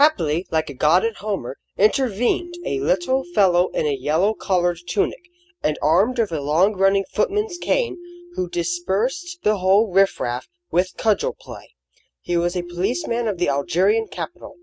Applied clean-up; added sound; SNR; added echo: neural mask model RNNoise.